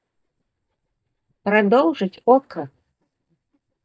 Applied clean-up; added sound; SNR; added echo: neural mask model DeepFilterNet 3.